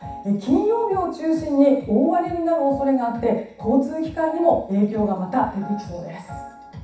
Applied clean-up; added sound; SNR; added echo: none; none; none; reverberation time 0.7 s.